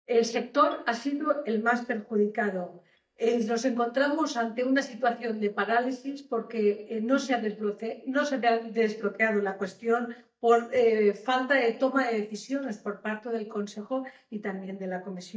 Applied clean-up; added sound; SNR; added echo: neural mask model DeepFilterNet 3.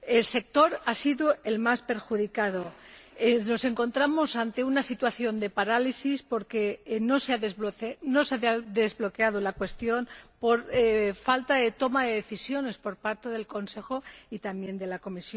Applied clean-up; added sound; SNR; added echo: none; none; none; none.